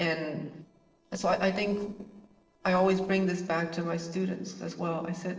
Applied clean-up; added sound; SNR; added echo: neural separator model SepFormer DNS4.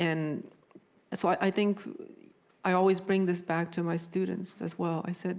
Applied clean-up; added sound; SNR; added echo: none; none; none; none.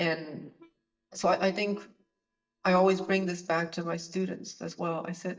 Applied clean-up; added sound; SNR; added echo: neural mask model DeepFilterNet 3.